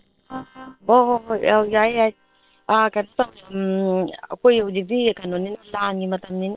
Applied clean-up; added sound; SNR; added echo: neural separator model SepFormer WHAM!.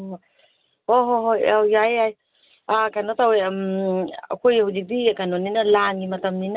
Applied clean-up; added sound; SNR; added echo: none; none; none; none.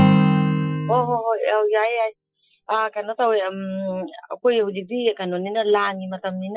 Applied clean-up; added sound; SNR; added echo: classical method Wiener filter.